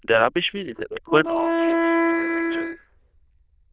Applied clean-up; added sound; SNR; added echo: neural diffusion model UNIVERSE++.